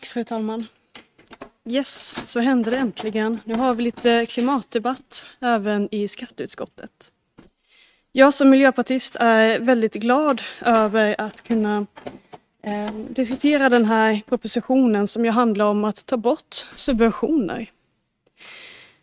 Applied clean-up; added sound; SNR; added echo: neural mask model RNNoise.